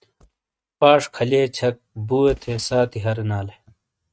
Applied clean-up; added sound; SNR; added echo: neural mask model RNNoise.